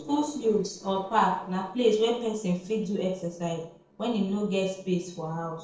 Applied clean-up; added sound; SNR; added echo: neural separator model SepFormer DNS4.